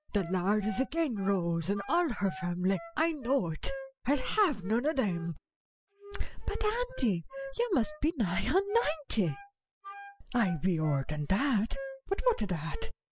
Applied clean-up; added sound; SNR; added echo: classical method spectral subtraction.